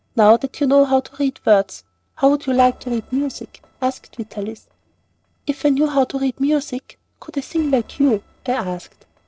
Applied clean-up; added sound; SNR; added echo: neural separator model SepFormer DNS4.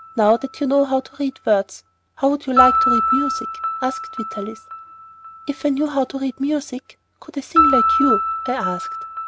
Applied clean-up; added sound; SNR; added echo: none; Piano; 1 dB; none.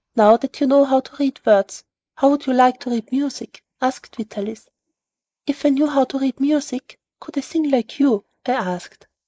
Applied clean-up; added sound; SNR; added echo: neural mask model Resemble Enhance denoiser.